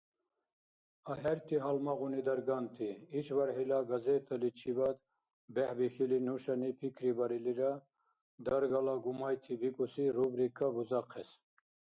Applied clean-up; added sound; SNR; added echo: none; none; none; none.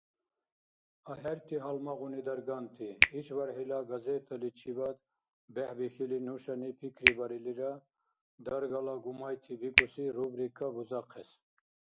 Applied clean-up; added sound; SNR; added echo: none; Finger snapping; -3 dB; none.